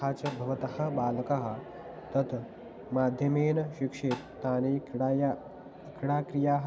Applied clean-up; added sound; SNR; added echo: none; Tap; 13 dB; none.